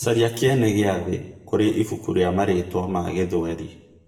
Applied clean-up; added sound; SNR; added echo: none; none; none; reverberation time 0.8 s.